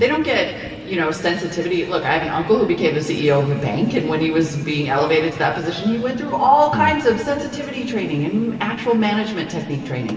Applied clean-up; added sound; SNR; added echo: none; Engine; 20 dB; reverberation time 2.7 s.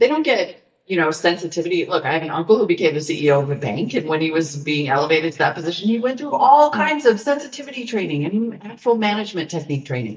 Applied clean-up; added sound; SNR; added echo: neural mask model DeepFilterNet 3.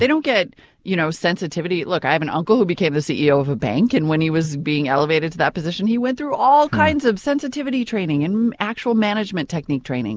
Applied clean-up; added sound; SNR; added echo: none; none; none; none.